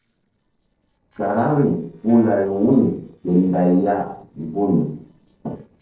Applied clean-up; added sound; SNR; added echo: neural separator model SepFormer DNS4.